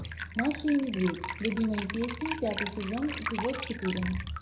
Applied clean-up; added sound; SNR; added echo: none; Liquid; 7 dB; reverberation time 0.4 s.